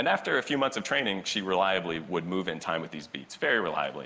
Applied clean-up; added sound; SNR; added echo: none; none; none; none.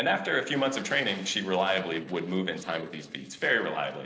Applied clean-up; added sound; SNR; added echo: neural separator model SepFormer DNS4.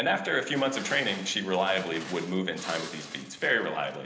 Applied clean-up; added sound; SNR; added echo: none; Glass; 15 dB; reverberation time 0.8 s.